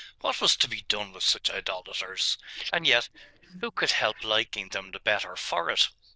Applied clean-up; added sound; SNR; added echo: neural diffusion model UNIVERSE++.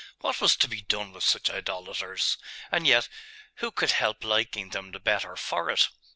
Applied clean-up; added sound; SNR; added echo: none; none; none; none.